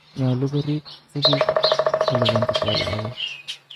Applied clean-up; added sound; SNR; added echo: neural mask model RNNoise.